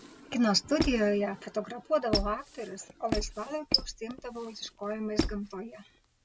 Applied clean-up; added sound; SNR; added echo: none; Squeak; 4 dB; none.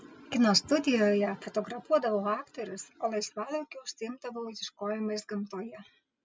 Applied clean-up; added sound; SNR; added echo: none; none; none; none.